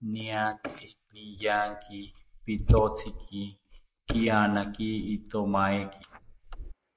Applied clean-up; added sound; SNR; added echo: neural mask model Resemble Enhance denoiser.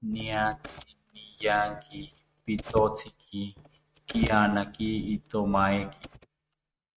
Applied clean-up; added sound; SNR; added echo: neural mask model RNNoise.